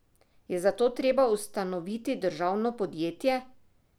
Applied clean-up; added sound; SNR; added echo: none; none; none; none.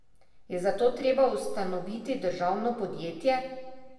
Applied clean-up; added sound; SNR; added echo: none; none; none; reverberation time 1.2 s.